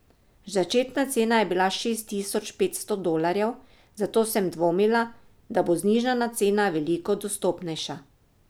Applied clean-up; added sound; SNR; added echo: none; none; none; none.